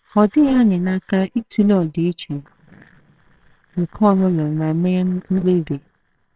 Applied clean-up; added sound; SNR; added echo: neural separator model SepFormer WHAMR!.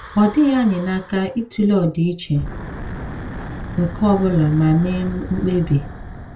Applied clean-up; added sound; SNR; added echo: none; Wind / Breathing; 12 dB; reverberation time 0.2 s.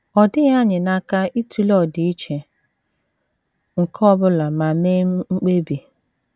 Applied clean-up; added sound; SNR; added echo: none; none; none; none.